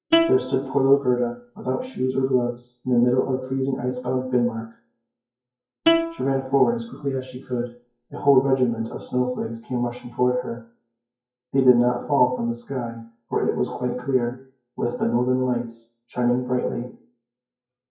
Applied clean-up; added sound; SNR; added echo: classical method WPE with log-MMSE.